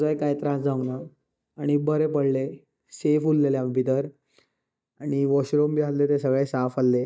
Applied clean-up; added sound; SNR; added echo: neural mask model DeepFilterNet 3.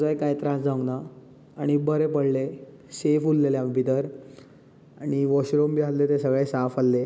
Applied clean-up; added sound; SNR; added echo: none; none; none; none.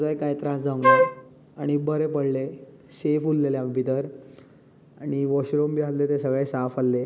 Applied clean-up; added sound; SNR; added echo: none; Wind instrument, woodwind instrument; -5 dB; none.